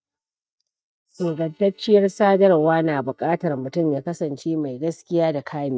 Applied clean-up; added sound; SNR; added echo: neural mask model DeepFilterNet 3.